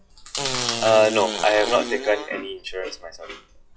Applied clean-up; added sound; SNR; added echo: classical method log-MMSE.